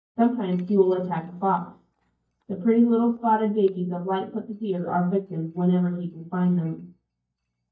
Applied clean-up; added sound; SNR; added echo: neural mask model DeepFilterNet 3.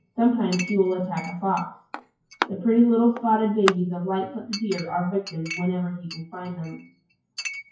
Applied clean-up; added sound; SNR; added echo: classical method WPE with log-MMSE.